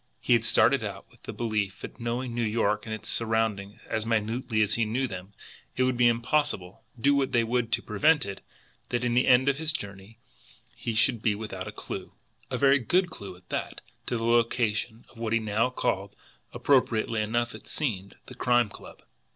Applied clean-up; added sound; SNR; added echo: none; none; none; none.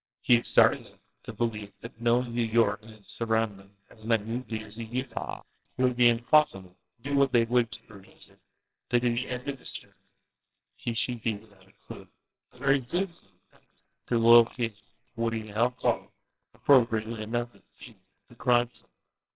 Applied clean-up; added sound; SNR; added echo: neural separator model SepFormer WHAMR!.